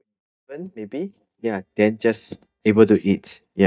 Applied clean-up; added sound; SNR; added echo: neural mask model DeepFilterNet 3.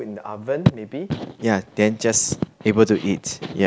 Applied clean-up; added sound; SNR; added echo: none; none; none; none.